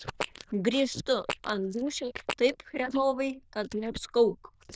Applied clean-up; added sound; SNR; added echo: neural diffusion model UNIVERSE++.